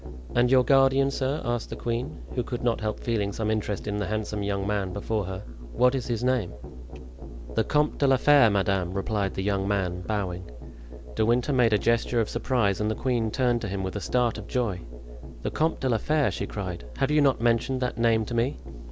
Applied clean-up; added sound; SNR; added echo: none; Musical instrument; 11 dB; none.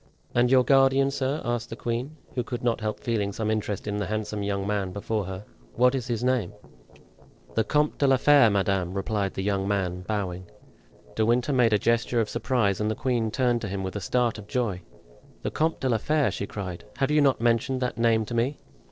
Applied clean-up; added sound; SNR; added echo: neural separator model SepFormer DNS4.